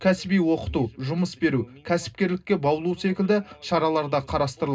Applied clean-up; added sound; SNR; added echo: none; none; none; reverberation time 0.2 s.